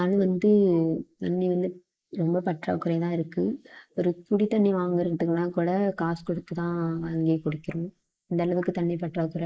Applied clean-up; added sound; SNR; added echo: neural mask model Resemble Enhance denoiser.